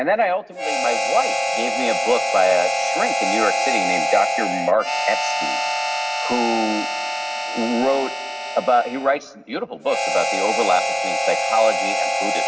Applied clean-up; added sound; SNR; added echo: none; Harmonica; 0 dB; reverberation time 0.4 s.